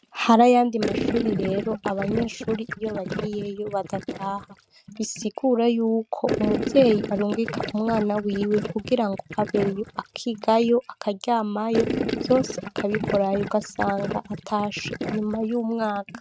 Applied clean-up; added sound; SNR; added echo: neural mask model RNNoise.